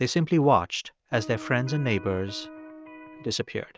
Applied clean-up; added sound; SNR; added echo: neural mask model RNNoise.